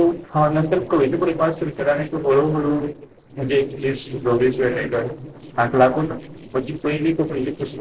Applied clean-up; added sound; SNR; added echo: neural separator model SepFormer DNS4.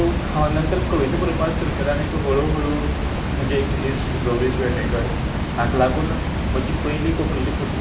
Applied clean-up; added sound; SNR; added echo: none; Water; -1 dB; reverberation time 0.8 s.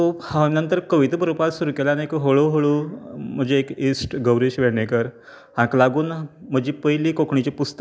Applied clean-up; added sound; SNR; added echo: none; none; none; none.